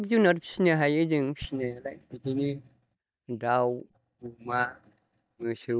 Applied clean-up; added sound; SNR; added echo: neural mask model DeepFilterNet 3.